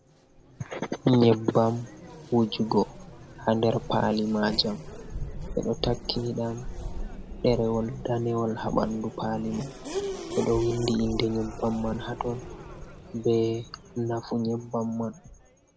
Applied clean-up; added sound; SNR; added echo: none; Race car, auto racing / Accelerating, revving, vroom; 11 dB; none.